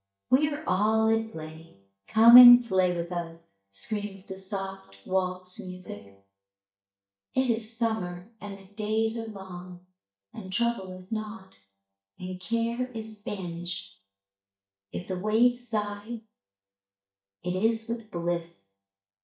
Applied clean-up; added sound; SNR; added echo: neural mask model DeepFilterNet 3.